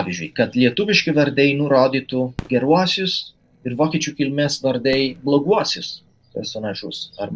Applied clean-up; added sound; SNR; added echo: neural separator model SepFormer DNS4.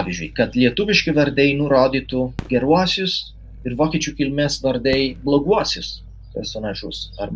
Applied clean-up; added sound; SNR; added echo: none; Fireworks + Growling; 17 dB; none.